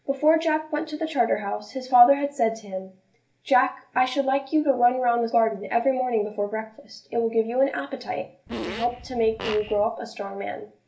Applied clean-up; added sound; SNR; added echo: none; Fart; 11 dB; reverberation time 0.3 s.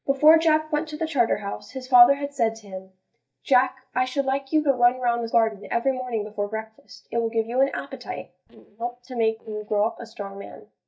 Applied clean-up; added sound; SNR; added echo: neural mask model DeepFilterNet 3.